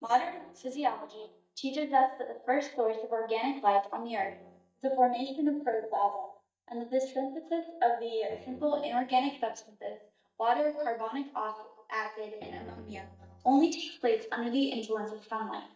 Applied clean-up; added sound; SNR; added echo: neural mask model DeepFilterNet 3.